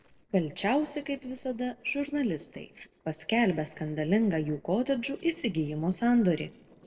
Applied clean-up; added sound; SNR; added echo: neural separator model SepFormer DNS4.